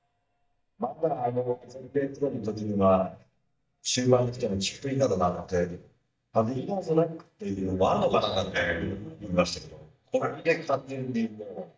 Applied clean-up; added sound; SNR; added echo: neural mask model DeepFilterNet 3.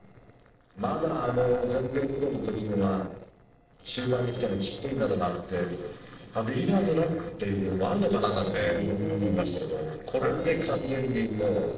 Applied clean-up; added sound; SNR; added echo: neural separator model SepFormer DNS4.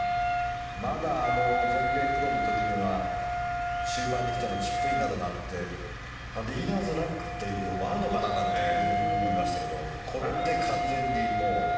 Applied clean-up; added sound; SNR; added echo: none; Wind instrument, woodwind instrument; -1 dB; reverberation time 1.2 s.